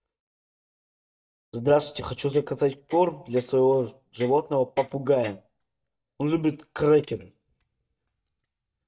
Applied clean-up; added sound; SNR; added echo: neural mask model DeepFilterNet 3.